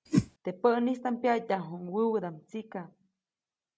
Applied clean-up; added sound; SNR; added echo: none; Whoosh, swoosh, swish; -4 dB; none.